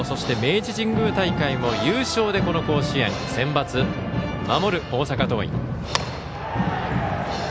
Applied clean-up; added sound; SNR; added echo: none; none; none; none.